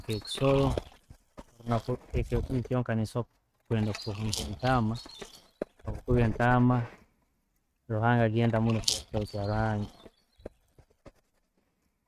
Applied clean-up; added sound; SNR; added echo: neural mask model RNNoise.